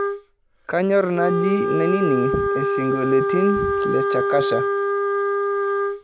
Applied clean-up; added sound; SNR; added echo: none; Wind instrument, woodwind instrument; -2 dB; none.